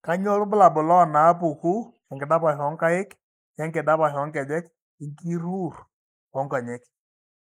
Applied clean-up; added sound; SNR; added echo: neural mask model Resemble Enhance denoiser.